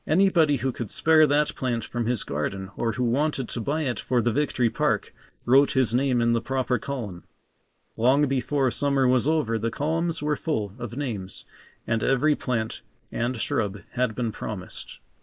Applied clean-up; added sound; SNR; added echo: neural mask model Resemble Enhance denoiser.